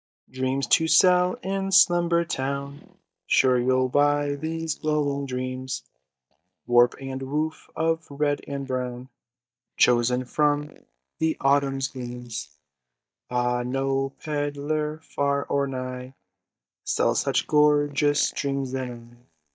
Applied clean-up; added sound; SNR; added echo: neural mask model DeepFilterNet 3.